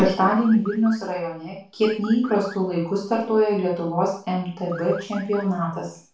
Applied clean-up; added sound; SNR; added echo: none; Car; 18 dB; reverberation time 0.4 s.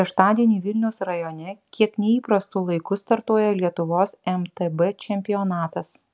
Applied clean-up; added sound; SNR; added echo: none; none; none; none.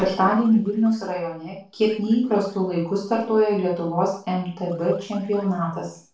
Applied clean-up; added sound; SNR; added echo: neural separator model SepFormer DNS4.